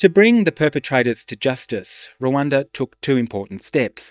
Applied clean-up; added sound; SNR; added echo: neural mask model DeepFilterNet 3.